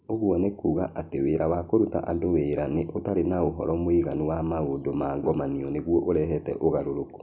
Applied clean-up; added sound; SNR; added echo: none; none; none; none.